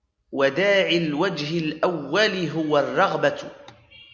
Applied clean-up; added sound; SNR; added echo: none; none; none; none.